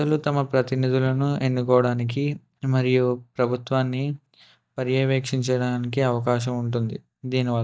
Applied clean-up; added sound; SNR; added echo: neural mask model DeepFilterNet 3.